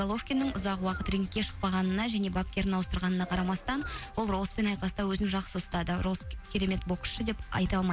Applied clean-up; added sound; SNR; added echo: none; Engine; 17 dB; none.